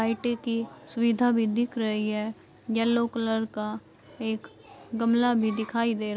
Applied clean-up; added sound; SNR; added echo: none; none; none; none.